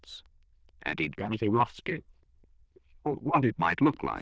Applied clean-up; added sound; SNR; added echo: neural diffusion model UNIVERSE++.